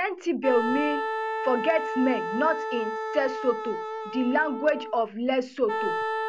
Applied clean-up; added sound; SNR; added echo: none; Wind instrument, woodwind instrument; 4 dB; none.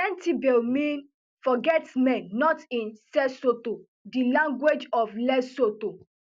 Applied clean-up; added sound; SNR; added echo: none; none; none; none.